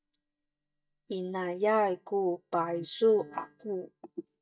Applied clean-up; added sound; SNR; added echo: neural mask model DeepFilterNet 3.